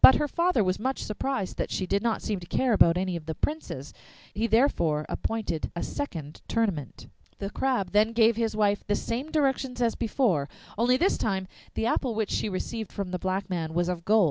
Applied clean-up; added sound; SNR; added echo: none; none; none; none.